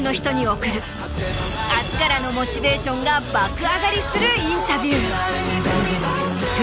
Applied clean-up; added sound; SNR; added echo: none; none; none; none.